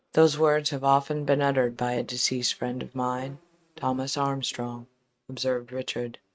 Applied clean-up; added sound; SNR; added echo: neural mask model RNNoise.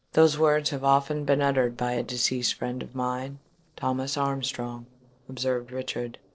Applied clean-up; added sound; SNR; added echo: neural separator model SepFormer DNS4.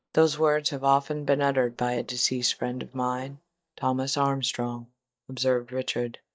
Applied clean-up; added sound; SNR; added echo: neural mask model DeepFilterNet 3.